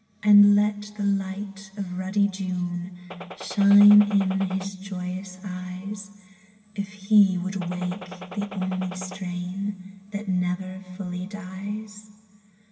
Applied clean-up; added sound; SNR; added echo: none; Gunshot, gunfire; 14 dB; reverberation time 2.0 s.